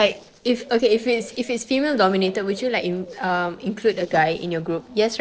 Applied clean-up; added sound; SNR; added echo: neural separator model SepFormer DNS4.